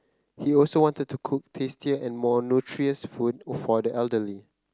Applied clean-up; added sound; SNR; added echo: none; none; none; none.